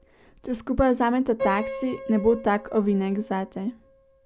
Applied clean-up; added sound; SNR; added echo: none; Piano; 12 dB; none.